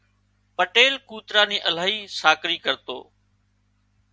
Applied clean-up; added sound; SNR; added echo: none; none; none; none.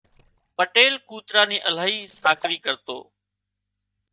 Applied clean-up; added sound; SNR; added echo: neural mask model DeepFilterNet 3.